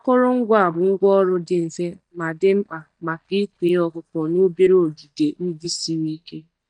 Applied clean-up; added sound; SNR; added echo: neural mask model DeepFilterNet 3.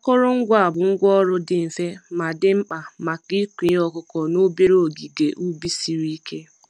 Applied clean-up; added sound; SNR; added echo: none; none; none; none.